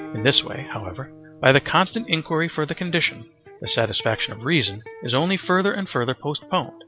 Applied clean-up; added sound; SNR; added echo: none; Guitar + Electric guitar; 18 dB; none.